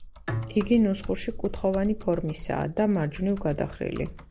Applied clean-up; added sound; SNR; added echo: none; Bowed string instrument + Typing; 10 dB; none.